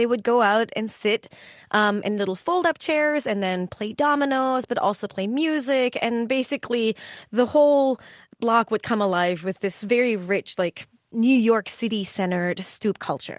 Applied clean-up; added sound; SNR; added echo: none; none; none; none.